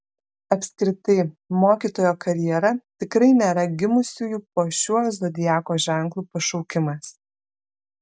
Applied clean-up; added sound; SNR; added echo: none; none; none; none.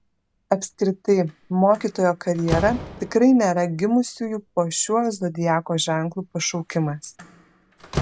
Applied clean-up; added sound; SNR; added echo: none; Slam; 14 dB; none.